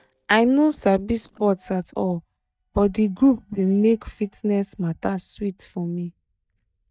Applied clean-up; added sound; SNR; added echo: neural mask model DeepFilterNet 3.